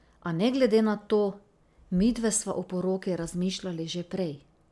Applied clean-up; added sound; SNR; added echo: none; none; none; none.